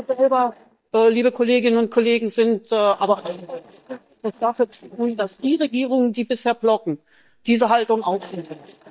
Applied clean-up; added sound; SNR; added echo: neural mask model DeepFilterNet 3.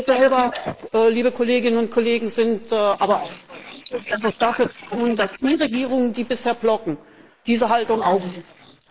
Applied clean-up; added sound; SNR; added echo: neural mask model Resemble Enhance denoiser.